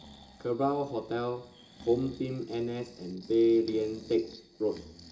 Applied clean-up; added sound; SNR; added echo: none; Breathing; 20 dB; reverberation time 0.2 s.